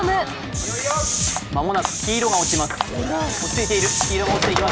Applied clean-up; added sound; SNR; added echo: none; Hiss; 4 dB; none.